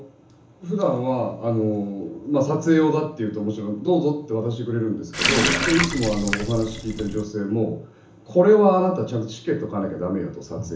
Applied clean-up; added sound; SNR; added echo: none; Water tap, faucet; 3 dB; reverberation time 0.7 s.